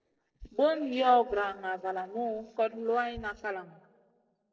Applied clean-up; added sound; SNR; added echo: neural separator model SepFormer DNS4.